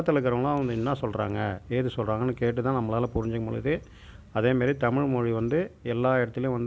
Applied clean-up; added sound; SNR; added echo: none; none; none; none.